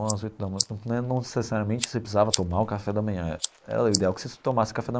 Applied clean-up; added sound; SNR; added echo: neural mask model Resemble Enhance denoiser.